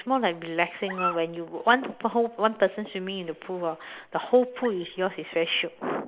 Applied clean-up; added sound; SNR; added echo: neural mask model Resemble Enhance denoiser.